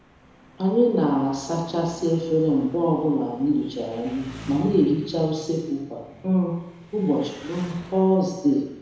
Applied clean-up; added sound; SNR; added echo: none; Engine; 19 dB; reverberation time 1.0 s.